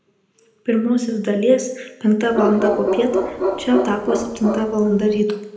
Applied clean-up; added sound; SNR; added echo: none; Bark; 3 dB; reverberation time 0.7 s.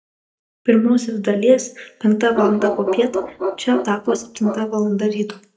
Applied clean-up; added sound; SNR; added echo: neural mask model DeepFilterNet 3.